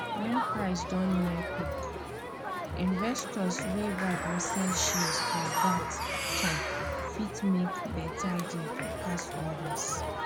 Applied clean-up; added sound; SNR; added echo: none; Crowd + Bird; 0 dB; none.